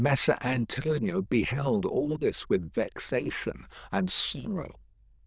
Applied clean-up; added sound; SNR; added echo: neural diffusion model UNIVERSE++.